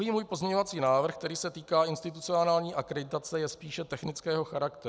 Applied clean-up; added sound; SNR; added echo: none; none; none; none.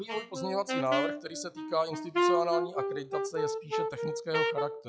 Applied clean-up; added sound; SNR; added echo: classical method log-MMSE.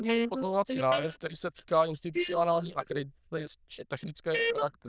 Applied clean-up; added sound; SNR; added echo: neural diffusion model UNIVERSE++.